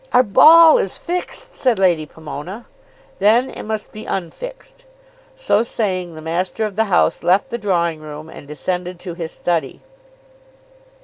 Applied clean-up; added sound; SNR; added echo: none; none; none; none.